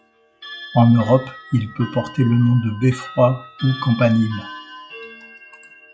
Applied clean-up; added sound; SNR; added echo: classical method log-MMSE.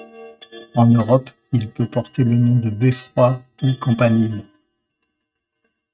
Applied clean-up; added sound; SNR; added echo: neural mask model RNNoise.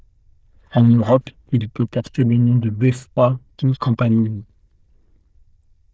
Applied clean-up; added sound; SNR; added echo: neural diffusion model UNIVERSE++.